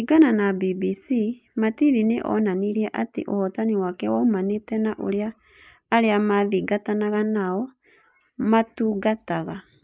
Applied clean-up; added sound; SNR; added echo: neural mask model Resemble Enhance denoiser.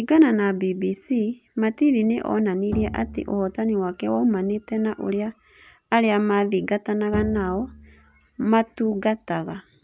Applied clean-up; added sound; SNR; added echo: none; Bowed string instrument; 12 dB; none.